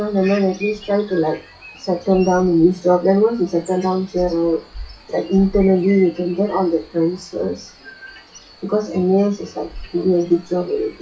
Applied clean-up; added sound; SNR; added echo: classical method WPE with log-MMSE.